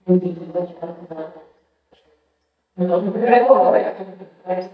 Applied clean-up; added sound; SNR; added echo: neural mask model DeepFilterNet 3.